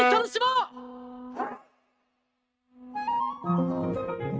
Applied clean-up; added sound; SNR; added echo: neural mask model RNNoise.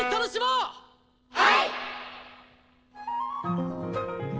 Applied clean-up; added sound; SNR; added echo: neural separator model SepFormer DNS4.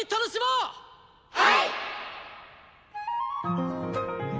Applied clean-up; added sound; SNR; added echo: none; none; none; none.